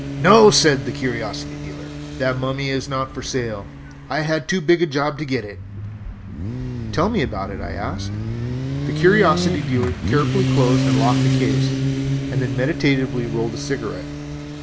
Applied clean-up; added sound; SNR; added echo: none; Motorcycle; 3 dB; none.